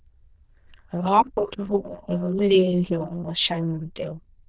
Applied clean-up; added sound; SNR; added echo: neural diffusion model UNIVERSE++.